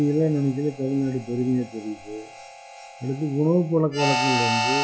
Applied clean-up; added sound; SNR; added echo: classical method log-MMSE.